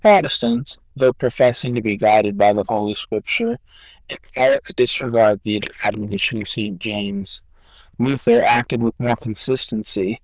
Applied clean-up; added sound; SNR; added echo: neural diffusion model UNIVERSE++.